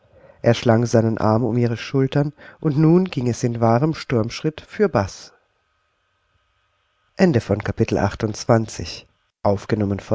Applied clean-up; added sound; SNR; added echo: none; none; none; none.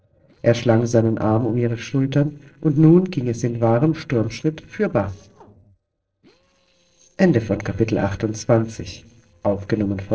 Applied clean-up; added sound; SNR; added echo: neural separator model SepFormer DNS4.